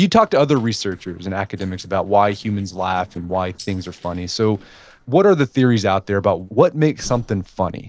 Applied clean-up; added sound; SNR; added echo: neural separator model SepFormer DNS4.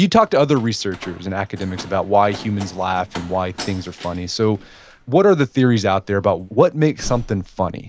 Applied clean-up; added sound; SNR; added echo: none; Slam; 19 dB; none.